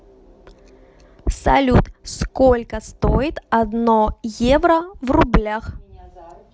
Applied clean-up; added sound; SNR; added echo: none; none; none; none.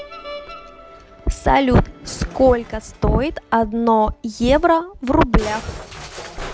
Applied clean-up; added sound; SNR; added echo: none; Musical instrument; 18 dB; none.